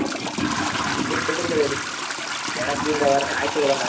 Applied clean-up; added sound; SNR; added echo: none; Trickle, dribble / Toilet flush; 0 dB; reverberation time 0.3 s.